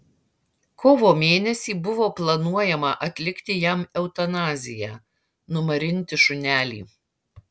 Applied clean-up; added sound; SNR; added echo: none; none; none; none.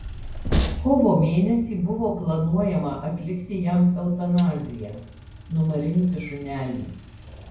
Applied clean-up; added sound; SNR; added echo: none; Train; 9 dB; reverberation time 0.9 s.